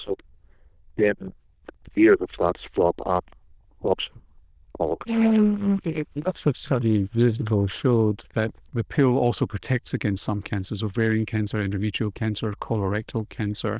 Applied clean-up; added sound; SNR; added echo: neural diffusion model UNIVERSE++.